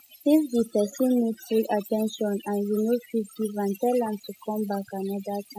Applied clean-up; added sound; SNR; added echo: classical method spectral subtraction.